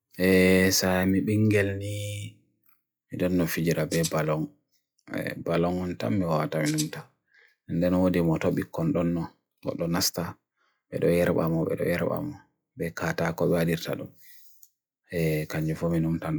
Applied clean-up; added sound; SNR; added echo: classical method log-MMSE.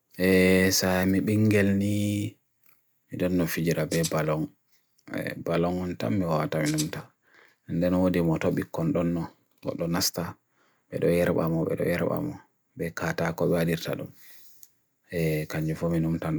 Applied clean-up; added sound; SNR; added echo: none; Rattle (instrument); 11 dB; none.